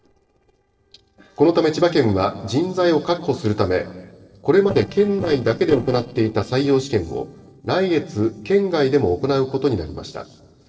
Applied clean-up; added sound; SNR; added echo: neural separator model SepFormer DNS4.